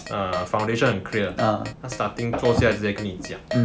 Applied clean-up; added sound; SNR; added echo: none; Keyboard (musical); 11 dB; none.